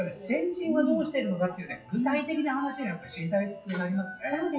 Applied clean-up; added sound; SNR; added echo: classical method WPE with log-MMSE.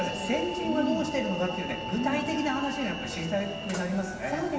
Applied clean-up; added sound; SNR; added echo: none; Train; 11 dB; reverberation time 2.4 s.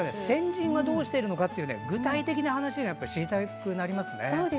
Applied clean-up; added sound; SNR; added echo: none; none; none; none.